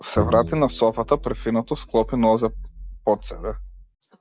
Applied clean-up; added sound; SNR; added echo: none; Bowed string instrument; 10 dB; none.